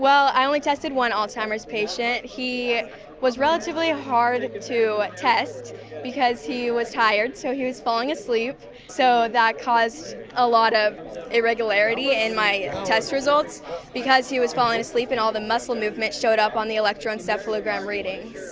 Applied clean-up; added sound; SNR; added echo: none; none; none; none.